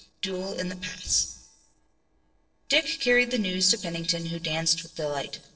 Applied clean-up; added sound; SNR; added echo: neural separator model SepFormer DNS4.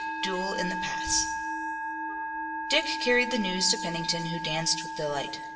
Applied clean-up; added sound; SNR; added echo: none; Musical instrument; 3 dB; reverberation time 0.8 s.